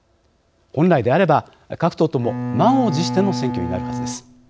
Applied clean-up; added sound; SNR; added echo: none; Bowed string instrument; 5 dB; none.